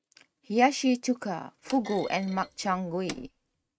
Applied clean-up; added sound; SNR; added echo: neural mask model RNNoise.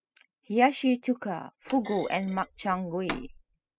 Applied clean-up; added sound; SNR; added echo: classical method spectral subtraction.